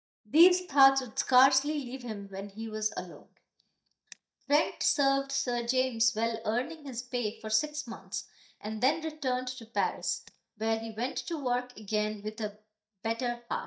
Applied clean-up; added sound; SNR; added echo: neural mask model DeepFilterNet 3.